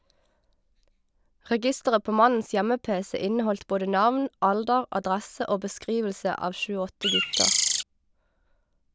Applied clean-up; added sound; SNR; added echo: none; Bird; -3 dB; none.